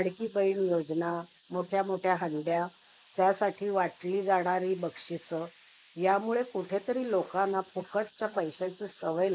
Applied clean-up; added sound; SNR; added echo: neural mask model Resemble Enhance denoiser.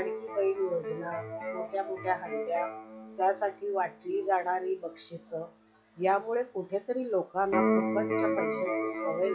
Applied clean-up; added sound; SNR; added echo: classical method log-MMSE.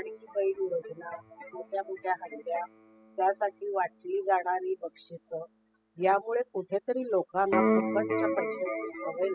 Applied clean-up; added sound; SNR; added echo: classical method spectral subtraction.